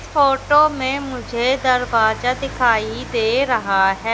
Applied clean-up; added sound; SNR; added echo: none; Rain; 15 dB; none.